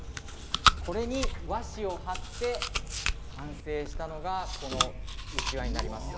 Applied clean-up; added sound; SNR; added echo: none; Chewing, mastication; -4 dB; none.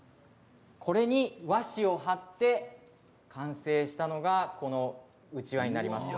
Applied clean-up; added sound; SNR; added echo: none; none; none; none.